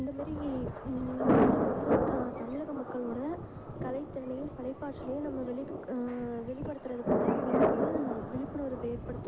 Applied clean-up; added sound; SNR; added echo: none; Thunder; -4 dB; none.